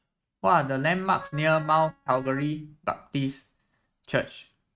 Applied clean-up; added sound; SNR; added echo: neural mask model RNNoise.